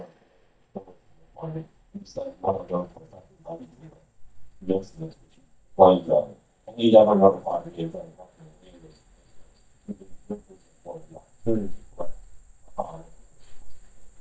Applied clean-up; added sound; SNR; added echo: neural mask model DeepFilterNet 3.